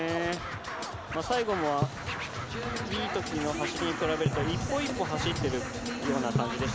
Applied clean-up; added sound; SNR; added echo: none; Hi-hat + Scratching (performance technique); 4 dB; none.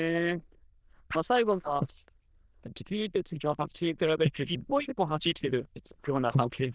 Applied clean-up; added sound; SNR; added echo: neural diffusion model UNIVERSE++.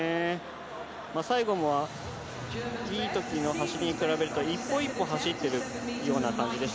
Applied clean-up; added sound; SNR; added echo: none; none; none; none.